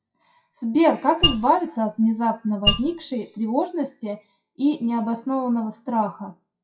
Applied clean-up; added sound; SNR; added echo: classical method WPE with log-MMSE.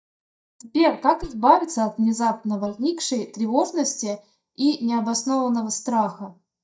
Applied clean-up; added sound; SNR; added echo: neural mask model DeepFilterNet 3.